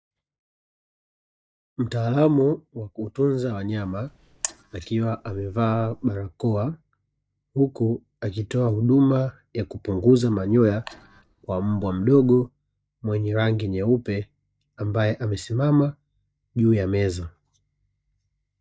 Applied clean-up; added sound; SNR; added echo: neural mask model DeepFilterNet 3.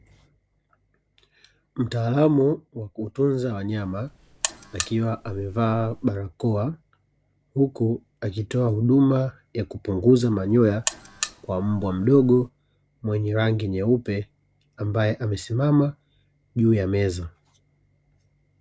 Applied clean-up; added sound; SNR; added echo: none; Alarm; 11 dB; none.